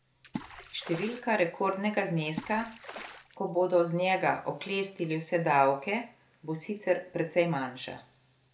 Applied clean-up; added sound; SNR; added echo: none; Water / Splash, splatter; 15 dB; none.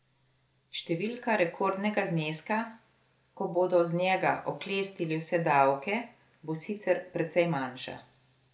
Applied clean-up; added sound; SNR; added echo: none; none; none; none.